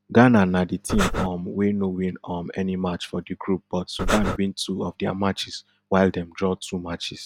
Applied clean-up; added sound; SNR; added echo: none; Breathing; 0 dB; none.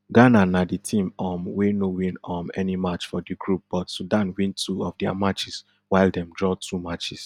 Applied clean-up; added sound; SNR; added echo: none; none; none; none.